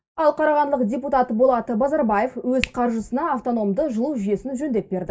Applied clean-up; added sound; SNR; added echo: neural mask model DeepFilterNet 3.